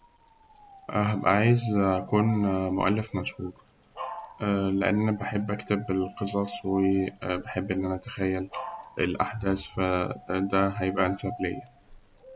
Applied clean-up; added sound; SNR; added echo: none; Keys jangling + Dog; 16 dB; none.